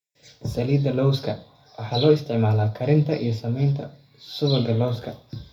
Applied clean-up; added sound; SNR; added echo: none; none; none; reverberation time 0.3 s.